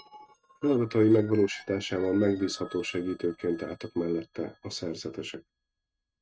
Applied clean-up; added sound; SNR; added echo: neural mask model RNNoise.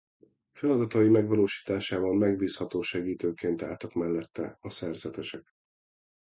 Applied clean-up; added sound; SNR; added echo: none; none; none; none.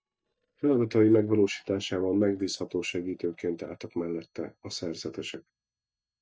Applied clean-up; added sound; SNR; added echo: neural mask model DeepFilterNet 3.